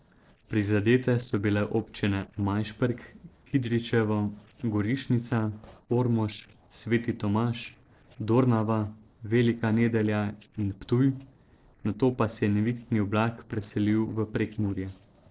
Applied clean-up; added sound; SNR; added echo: neural separator model SepFormer DNS4.